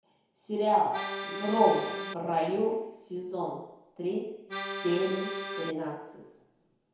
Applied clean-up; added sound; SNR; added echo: none; Accordion; 4 dB; reverberation time 1.0 s.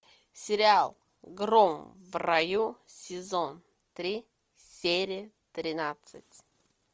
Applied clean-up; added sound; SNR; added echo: none; none; none; none.